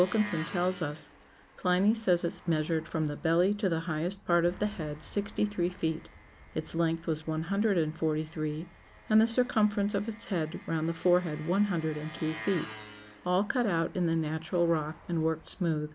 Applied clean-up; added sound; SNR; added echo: none; Engine; 19 dB; none.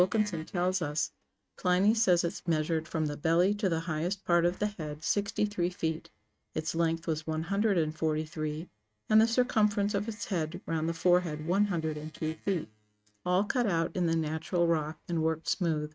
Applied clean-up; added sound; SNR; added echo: neural mask model RNNoise.